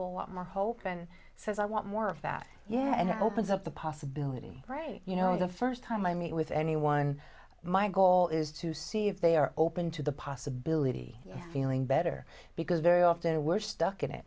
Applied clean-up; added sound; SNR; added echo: none; none; none; none.